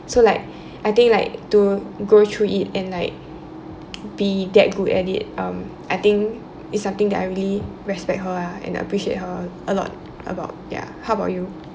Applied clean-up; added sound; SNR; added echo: none; none; none; none.